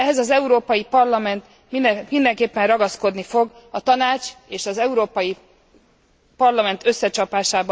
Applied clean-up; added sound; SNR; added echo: none; none; none; none.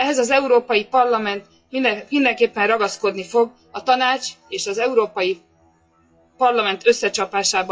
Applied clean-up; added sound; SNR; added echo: classical method WPE with log-MMSE.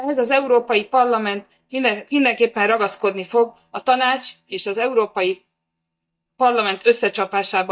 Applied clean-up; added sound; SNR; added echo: neural mask model DeepFilterNet 3.